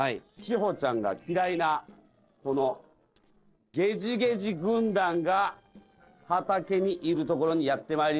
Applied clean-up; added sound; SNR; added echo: neural separator model SepFormer DNS4.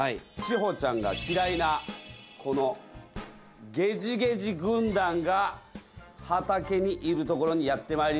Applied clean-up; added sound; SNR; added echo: none; none; none; none.